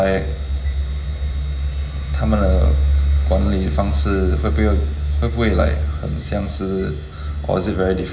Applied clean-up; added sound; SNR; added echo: none; none; none; reverberation time 2.2 s.